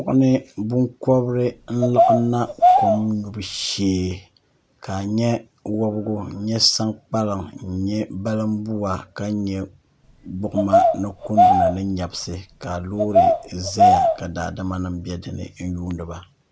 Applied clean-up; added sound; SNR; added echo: none; Bird vocalization, bird call, bird song; -4 dB; none.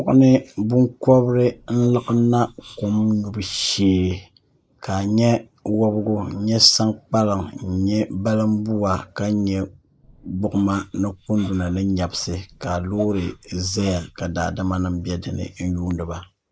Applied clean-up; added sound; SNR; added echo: neural mask model Resemble Enhance denoiser.